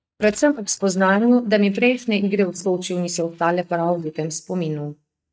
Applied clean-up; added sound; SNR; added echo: neural mask model DeepFilterNet 3.